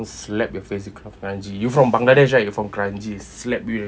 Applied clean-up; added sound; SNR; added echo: none; none; none; none.